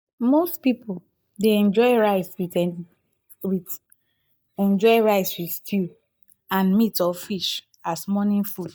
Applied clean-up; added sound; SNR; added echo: neural mask model DeepFilterNet 3.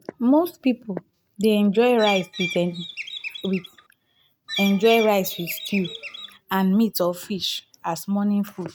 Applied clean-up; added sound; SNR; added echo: neural mask model RNNoise.